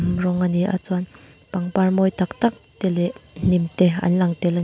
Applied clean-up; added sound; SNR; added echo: none; none; none; none.